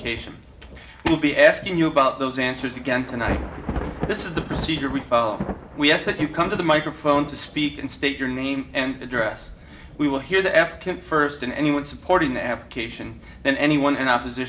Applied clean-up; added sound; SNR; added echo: none; Thunder / Rain; 13 dB; reverberation time 0.5 s.